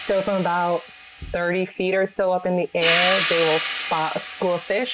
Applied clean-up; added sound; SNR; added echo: none; Hi-hat; 3 dB; none.